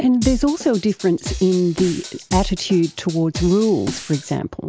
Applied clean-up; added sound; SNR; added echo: none; Drum kit; 10 dB; none.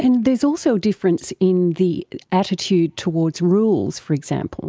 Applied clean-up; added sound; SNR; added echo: none; none; none; none.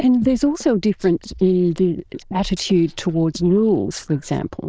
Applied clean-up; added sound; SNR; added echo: neural diffusion model UNIVERSE++.